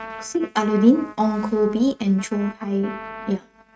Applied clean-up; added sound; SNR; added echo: neural mask model RNNoise.